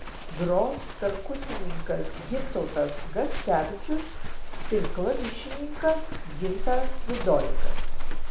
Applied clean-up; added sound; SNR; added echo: none; Livestock, farm animals, working animals; -4 dB; reverberation time 0.5 s.